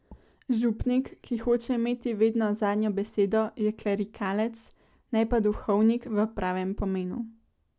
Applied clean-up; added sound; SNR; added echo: none; none; none; none.